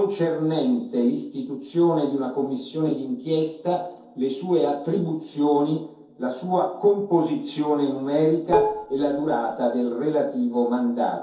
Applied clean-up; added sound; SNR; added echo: neural separator model SepFormer DNS4.